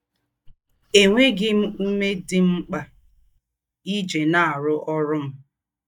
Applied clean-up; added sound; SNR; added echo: neural mask model DeepFilterNet 3.